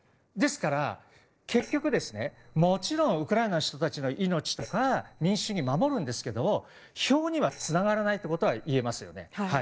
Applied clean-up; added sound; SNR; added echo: neural separator model SepFormer DNS4.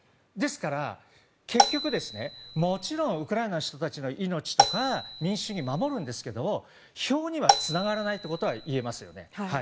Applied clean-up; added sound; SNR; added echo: none; Marimba, xylophone; -1 dB; none.